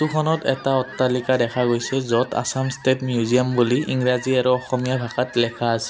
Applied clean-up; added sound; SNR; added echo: none; Fowl; 19 dB; none.